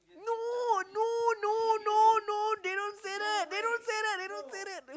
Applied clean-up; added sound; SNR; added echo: none; none; none; none.